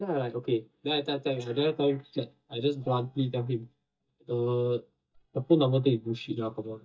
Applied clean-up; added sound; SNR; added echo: neural mask model DeepFilterNet 3.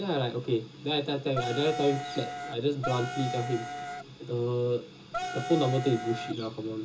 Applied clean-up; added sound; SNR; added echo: none; Wind instrument, woodwind instrument; 6 dB; reverberation time 0.2 s.